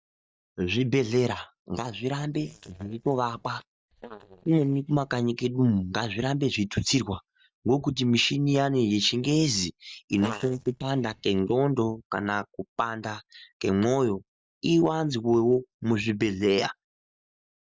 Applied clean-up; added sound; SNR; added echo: neural mask model DeepFilterNet 3.